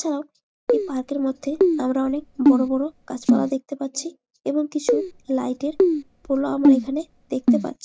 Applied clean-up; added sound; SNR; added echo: none; Keyboard (musical); -3 dB; none.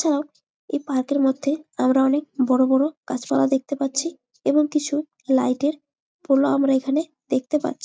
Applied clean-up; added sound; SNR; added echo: none; none; none; none.